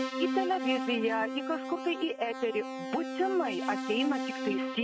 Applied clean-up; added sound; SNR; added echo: neural mask model RNNoise.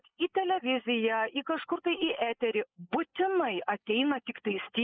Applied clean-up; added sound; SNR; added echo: neural mask model Resemble Enhance denoiser.